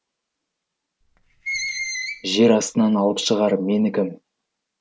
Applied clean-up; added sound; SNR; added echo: none; Screech; 10 dB; none.